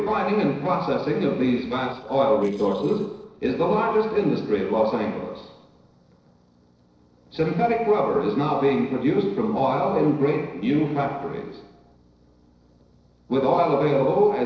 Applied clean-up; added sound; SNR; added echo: neural separator model SepFormer DNS4.